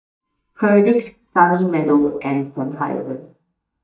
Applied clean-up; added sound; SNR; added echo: neural mask model DeepFilterNet 3.